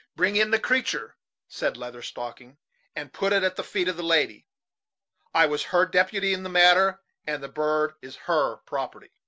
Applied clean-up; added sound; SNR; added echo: none; none; none; none.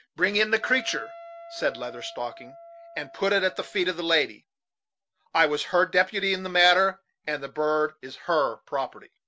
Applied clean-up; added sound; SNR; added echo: none; Wind instrument, woodwind instrument; 18 dB; none.